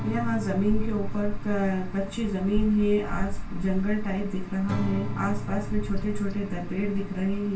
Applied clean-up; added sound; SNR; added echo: none; Acoustic guitar / Strum; 12 dB; reverberation time 0.2 s.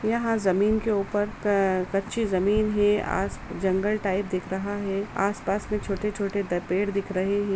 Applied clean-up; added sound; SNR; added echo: none; none; none; none.